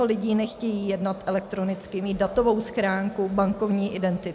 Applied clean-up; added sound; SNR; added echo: none; none; none; none.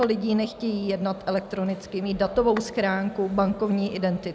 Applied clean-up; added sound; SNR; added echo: none; Tap / Glass; 19 dB; none.